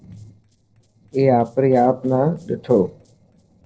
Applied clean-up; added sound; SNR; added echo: neural separator model SepFormer DNS4.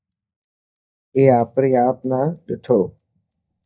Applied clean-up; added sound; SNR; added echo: neural mask model DeepFilterNet 3.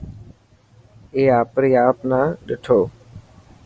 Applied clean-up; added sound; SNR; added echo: none; none; none; none.